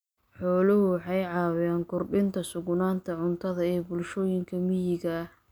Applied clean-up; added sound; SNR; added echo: none; none; none; none.